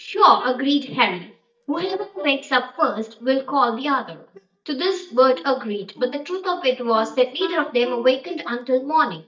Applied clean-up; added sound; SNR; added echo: neural mask model DeepFilterNet 3.